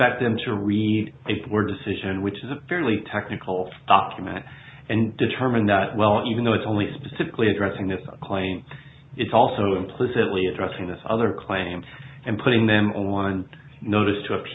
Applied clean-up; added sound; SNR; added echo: none; none; none; none.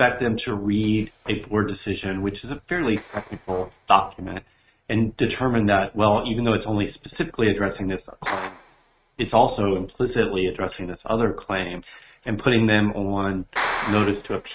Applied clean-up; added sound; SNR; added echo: neural mask model RNNoise.